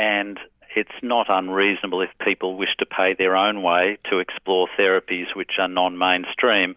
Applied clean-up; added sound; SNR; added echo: none; none; none; none.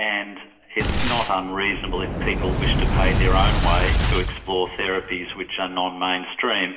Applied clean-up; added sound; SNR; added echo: none; Boom; -1 dB; reverberation time 0.9 s.